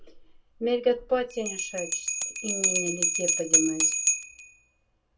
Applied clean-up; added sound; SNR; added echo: none; Bell; -3 dB; reverberation time 0.2 s.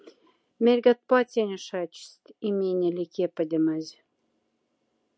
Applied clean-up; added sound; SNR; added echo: none; none; none; none.